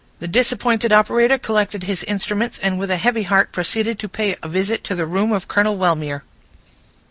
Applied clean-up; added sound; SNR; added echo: none; none; none; none.